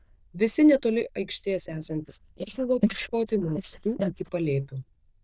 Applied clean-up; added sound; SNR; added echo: neural diffusion model UNIVERSE++.